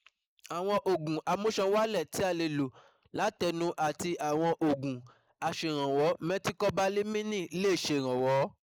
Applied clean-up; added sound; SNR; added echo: neural mask model Resemble Enhance denoiser.